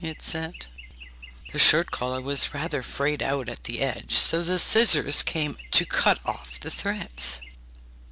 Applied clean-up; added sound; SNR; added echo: none; Chirp, tweet; 18 dB; none.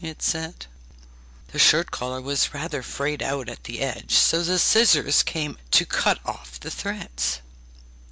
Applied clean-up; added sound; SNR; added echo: none; none; none; none.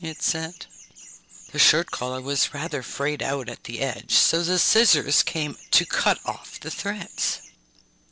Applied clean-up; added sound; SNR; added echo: neural separator model SepFormer DNS4.